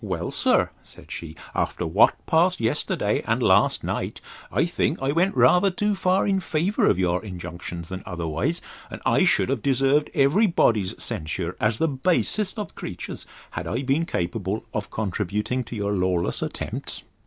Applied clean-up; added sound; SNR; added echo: none; none; none; none.